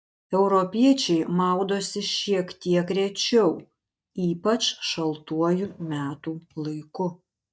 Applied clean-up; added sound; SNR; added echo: neural mask model DeepFilterNet 3.